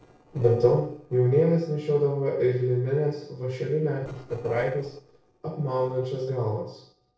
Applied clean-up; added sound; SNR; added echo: neural separator model SepFormer DNS4.